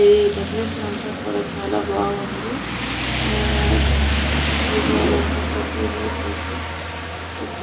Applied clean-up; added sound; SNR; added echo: none; Rain; -2 dB; reverberation time 2.8 s.